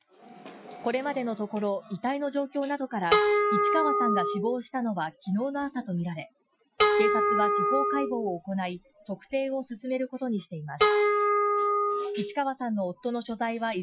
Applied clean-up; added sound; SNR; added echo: classical method Wiener filter.